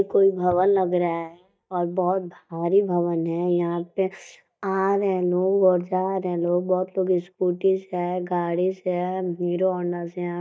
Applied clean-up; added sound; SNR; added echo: neural mask model DeepFilterNet 3.